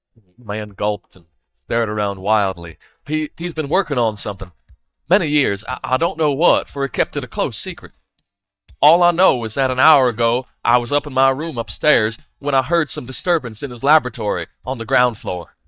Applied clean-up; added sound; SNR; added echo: neural mask model DeepFilterNet 3.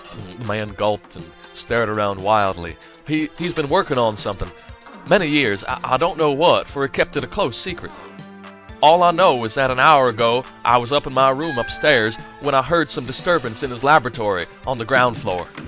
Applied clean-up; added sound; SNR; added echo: none; Squeak + Organ; 19 dB; none.